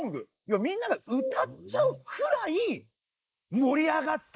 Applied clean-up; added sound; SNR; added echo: neural mask model Resemble Enhance denoiser.